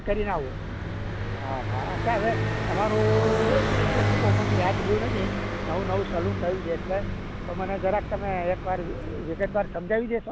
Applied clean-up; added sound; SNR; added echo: none; Car passing by; -1 dB; none.